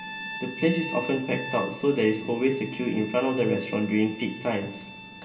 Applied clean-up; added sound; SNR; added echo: none; Bowed string instrument; 11 dB; reverberation time 1.7 s.